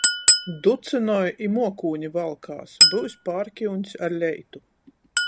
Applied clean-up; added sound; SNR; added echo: none; Chink, clink; -1 dB; none.